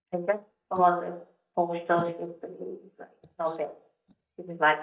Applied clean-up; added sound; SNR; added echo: neural mask model DeepFilterNet 3.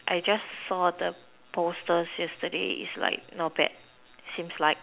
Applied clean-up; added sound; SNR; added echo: none; none; none; none.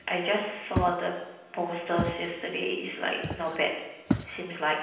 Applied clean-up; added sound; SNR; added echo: none; Walk, footsteps; 6 dB; reverberation time 0.9 s.